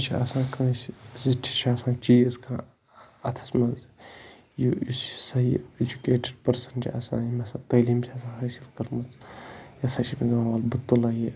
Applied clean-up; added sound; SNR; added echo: none; none; none; none.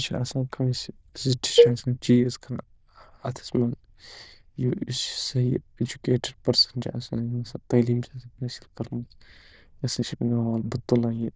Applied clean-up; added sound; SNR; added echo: neural diffusion model UNIVERSE++.